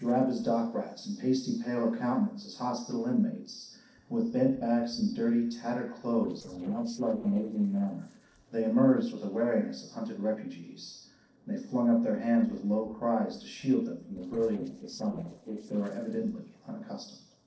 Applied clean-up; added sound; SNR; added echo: neural separator model SepFormer DNS4.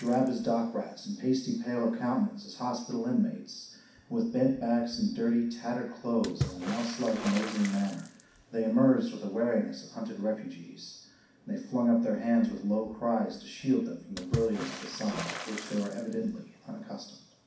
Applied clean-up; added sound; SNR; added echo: none; Water / Splash, splatter; 14 dB; reverberation time 0.6 s.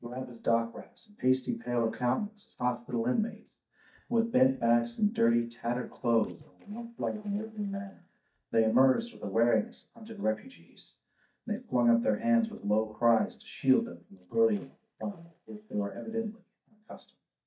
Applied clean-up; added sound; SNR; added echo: neural mask model DeepFilterNet 3.